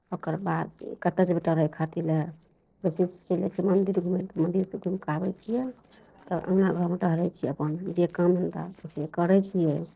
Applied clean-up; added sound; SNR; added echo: neural separator model SepFormer DNS4.